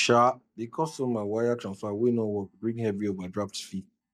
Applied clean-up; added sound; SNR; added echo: neural mask model DeepFilterNet 3.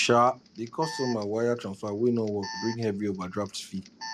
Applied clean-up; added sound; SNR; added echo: none; Alarm; 15 dB; none.